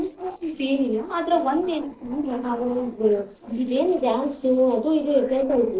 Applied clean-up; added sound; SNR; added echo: neural separator model SepFormer DNS4.